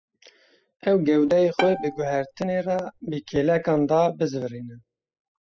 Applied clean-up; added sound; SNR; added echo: classical method spectral subtraction.